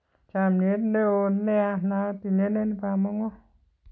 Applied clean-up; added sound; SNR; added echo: none; none; none; none.